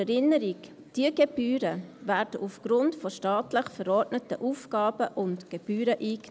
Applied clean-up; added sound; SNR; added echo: none; none; none; none.